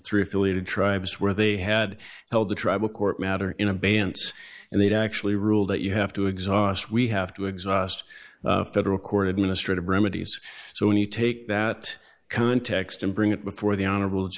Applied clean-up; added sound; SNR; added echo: neural mask model Resemble Enhance denoiser.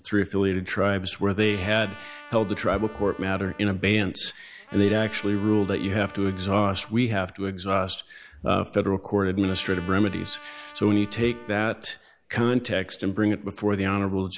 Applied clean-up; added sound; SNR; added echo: none; Trumpet; 20 dB; none.